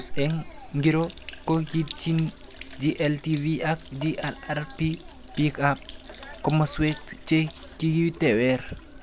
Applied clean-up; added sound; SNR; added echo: none; Sink (filling or washing); 15 dB; none.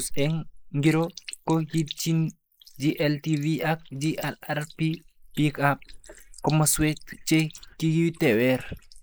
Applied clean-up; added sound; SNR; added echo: neural mask model Resemble Enhance denoiser.